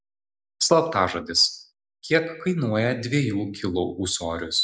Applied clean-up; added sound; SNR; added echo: none; none; none; none.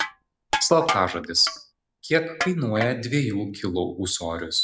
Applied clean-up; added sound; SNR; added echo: none; Crushing; 8 dB; none.